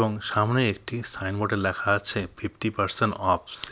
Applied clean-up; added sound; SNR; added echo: none; none; none; none.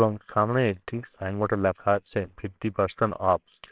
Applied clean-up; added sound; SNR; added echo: neural separator model SepFormer WHAMR!.